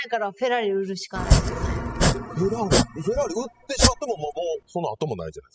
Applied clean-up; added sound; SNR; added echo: classical method spectral subtraction.